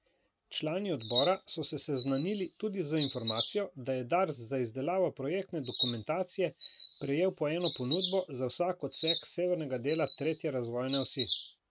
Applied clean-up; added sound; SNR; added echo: none; Chirp, tweet; 0 dB; none.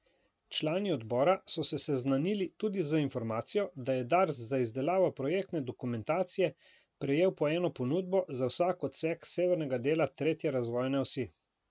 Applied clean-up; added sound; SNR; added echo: none; none; none; none.